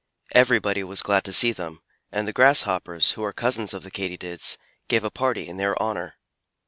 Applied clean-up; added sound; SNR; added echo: none; none; none; none.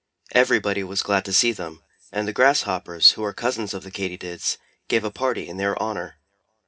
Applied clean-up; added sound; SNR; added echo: none; none; none; reverberation time 0.3 s.